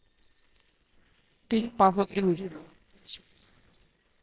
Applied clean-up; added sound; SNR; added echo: neural separator model SepFormer WHAMR!.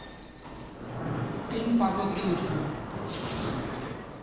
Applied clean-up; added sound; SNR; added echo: none; Mechanisms; 2 dB; reverberation time 0.9 s.